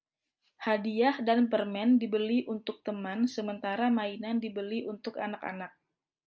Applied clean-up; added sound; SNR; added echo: none; none; none; none.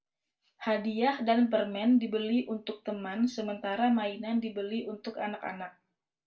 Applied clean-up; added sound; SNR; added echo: none; none; none; reverberation time 0.2 s.